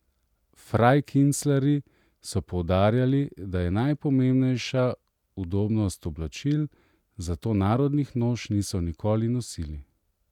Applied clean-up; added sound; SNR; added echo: none; none; none; none.